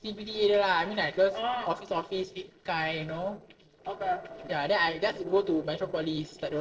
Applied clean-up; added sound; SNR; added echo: neural separator model SepFormer DNS4.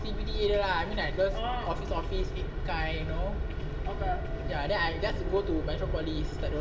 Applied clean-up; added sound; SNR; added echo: none; Telephone; 12 dB; reverberation time 0.7 s.